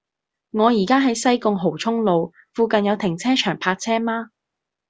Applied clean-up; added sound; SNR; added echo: none; none; none; none.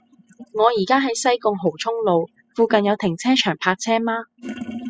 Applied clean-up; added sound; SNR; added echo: classical method spectral subtraction.